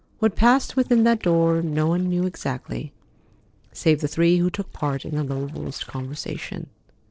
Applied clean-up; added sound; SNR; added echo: neural separator model SepFormer DNS4.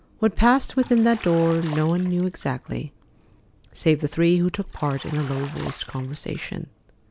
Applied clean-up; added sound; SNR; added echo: none; Bathtub (filling or washing); 19 dB; none.